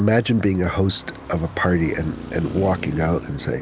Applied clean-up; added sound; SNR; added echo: none; Traffic noise, roadway noise; 14 dB; none.